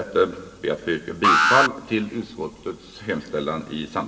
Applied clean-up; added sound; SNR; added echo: none; Alarm; -3 dB; reverberation time 0.9 s.